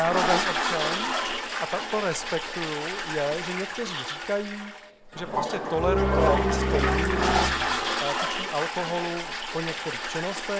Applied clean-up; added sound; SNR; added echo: none; Toilet flush + Bowed string instrument; -4 dB; none.